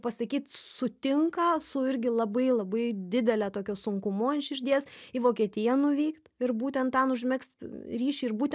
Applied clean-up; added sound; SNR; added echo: none; none; none; none.